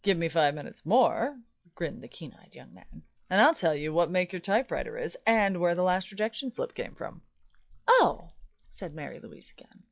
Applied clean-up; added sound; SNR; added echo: classical method log-MMSE.